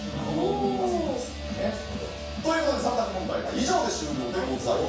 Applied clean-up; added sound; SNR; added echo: none; none; none; reverberation time 0.7 s.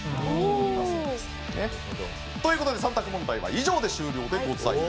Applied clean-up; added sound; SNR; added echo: none; none; none; none.